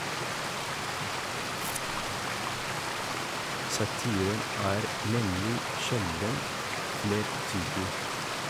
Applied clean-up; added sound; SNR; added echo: none; Stream; -2 dB; none.